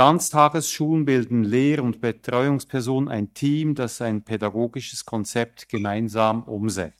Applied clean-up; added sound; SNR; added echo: neural mask model DeepFilterNet 3.